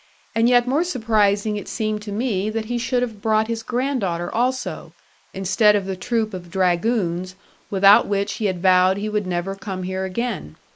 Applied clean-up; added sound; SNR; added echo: neural mask model Resemble Enhance denoiser.